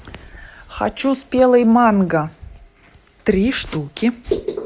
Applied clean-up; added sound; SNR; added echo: none; none; none; none.